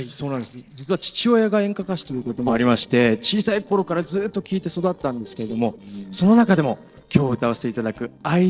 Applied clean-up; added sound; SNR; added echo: neural separator model SepFormer DNS4.